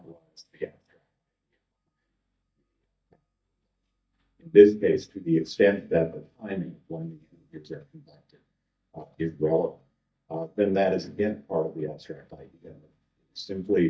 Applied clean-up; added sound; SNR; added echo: neural mask model DeepFilterNet 3.